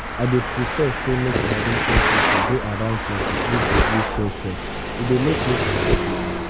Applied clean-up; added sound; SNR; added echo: none; Traffic noise, roadway noise + Domestic sounds, home sounds; -3 dB; none.